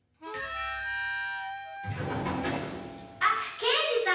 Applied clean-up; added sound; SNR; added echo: none; Harmonica; 7 dB; reverberation time 0.9 s.